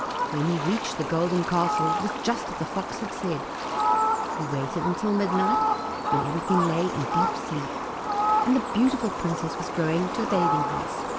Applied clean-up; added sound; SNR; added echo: none; Fowl; -1 dB; none.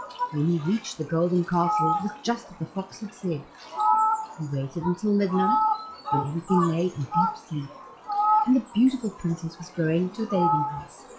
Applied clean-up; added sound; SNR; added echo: classical method log-MMSE.